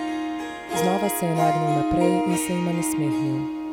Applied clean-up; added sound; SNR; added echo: none; Harp; -2 dB; none.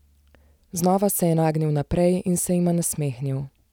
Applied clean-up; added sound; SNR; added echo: none; none; none; none.